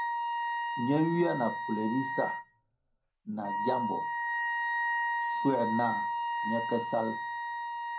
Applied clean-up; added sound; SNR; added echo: none; Wind instrument, woodwind instrument; 0 dB; reverberation time 0.2 s.